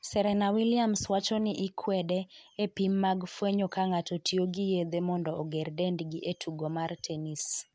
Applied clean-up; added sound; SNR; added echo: none; none; none; none.